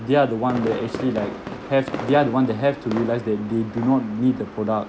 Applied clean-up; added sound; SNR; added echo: none; Fireworks; 13 dB; none.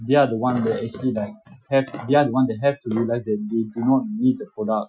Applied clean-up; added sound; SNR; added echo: classical method Wiener filter.